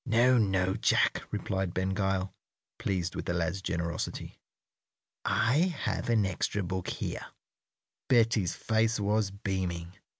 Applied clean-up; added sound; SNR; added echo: none; none; none; none.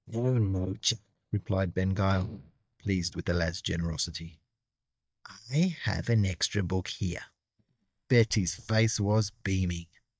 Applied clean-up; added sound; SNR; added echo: neural mask model DeepFilterNet 3.